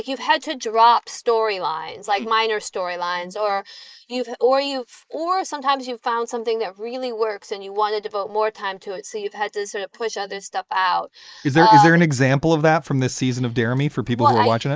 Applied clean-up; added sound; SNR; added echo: neural mask model Resemble Enhance denoiser.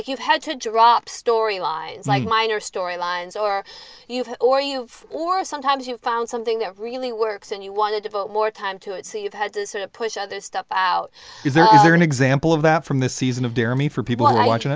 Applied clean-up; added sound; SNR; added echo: none; none; none; none.